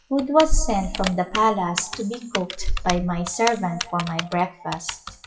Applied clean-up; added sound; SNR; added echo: classical method WPE with log-MMSE.